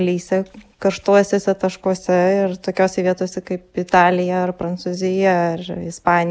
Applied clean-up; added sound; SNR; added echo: none; none; none; none.